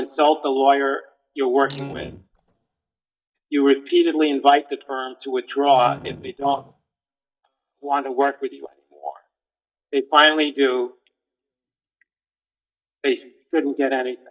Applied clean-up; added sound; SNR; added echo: neural mask model DeepFilterNet 3.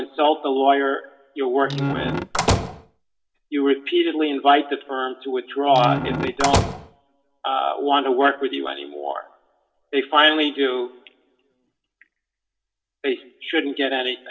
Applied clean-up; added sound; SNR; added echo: none; Squeak / Slam / Wood; 2 dB; reverberation time 0.7 s.